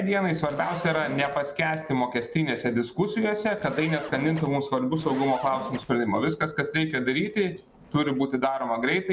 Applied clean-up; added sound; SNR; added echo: none; Zipper (clothing); 13 dB; none.